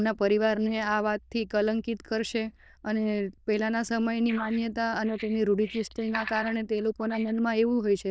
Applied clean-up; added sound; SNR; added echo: neural diffusion model UNIVERSE++.